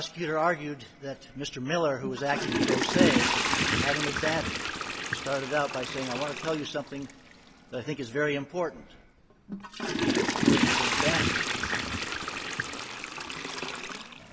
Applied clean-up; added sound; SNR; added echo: none; Toilet flush / Water; -3 dB; none.